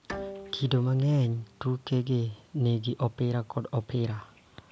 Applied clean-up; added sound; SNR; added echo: none; Bowed string instrument; 17 dB; none.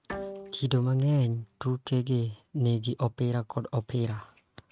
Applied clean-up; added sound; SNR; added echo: neural mask model RNNoise.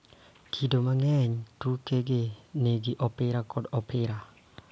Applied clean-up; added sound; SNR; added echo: none; none; none; none.